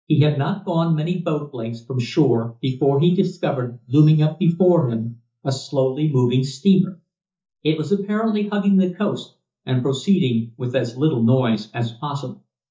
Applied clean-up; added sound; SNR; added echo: neural mask model DeepFilterNet 3.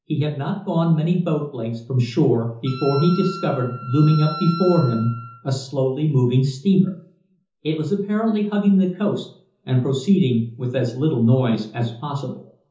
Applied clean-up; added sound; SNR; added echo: none; Wind instrument, woodwind instrument; 13 dB; reverberation time 0.6 s.